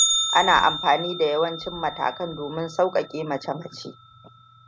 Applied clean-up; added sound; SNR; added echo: none; Bell; 5 dB; none.